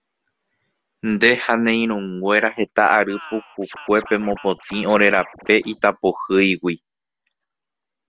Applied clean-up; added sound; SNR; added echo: none; Scratching (performance technique); 18 dB; none.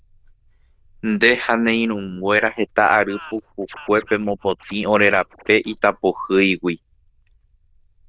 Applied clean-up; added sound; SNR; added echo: neural diffusion model UNIVERSE++.